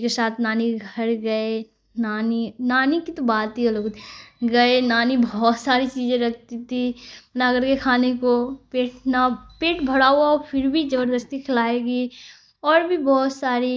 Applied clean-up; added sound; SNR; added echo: neural mask model DeepFilterNet 3.